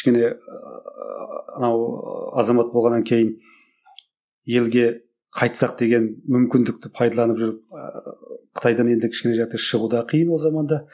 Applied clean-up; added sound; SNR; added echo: none; none; none; none.